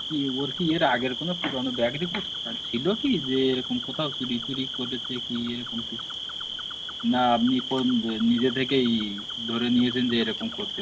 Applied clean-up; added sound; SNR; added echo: none; Cricket; 7 dB; none.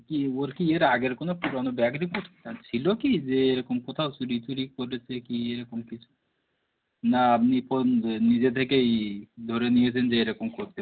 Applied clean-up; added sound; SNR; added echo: none; none; none; none.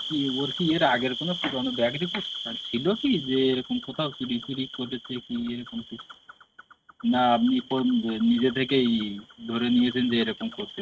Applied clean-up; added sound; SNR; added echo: neural mask model RNNoise.